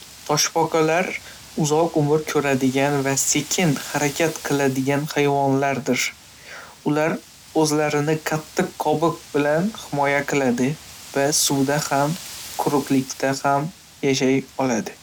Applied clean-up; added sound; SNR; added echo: none; Wind; 19 dB; none.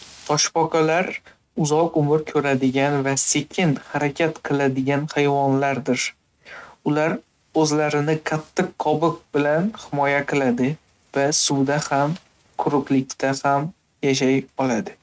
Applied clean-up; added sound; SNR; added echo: neural mask model RNNoise.